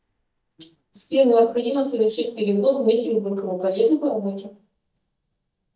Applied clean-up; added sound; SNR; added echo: neural mask model DeepFilterNet 3.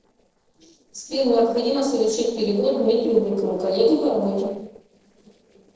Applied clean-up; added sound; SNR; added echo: neural separator model SepFormer DNS4.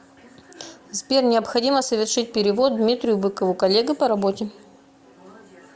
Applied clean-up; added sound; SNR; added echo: none; none; none; none.